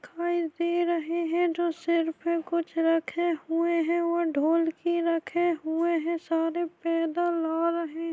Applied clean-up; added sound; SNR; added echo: none; none; none; none.